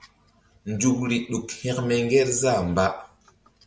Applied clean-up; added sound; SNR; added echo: none; none; none; none.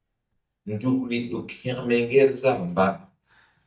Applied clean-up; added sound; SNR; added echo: neural mask model DeepFilterNet 3.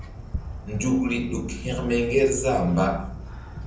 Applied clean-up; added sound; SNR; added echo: none; Fireworks; 10 dB; reverberation time 0.6 s.